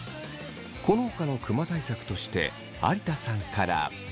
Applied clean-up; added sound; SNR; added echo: none; none; none; none.